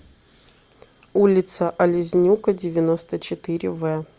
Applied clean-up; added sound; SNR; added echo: none; none; none; none.